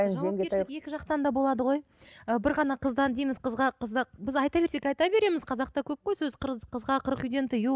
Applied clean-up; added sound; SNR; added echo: none; none; none; none.